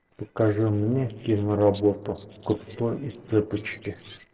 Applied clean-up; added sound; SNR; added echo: neural separator model SepFormer DNS4.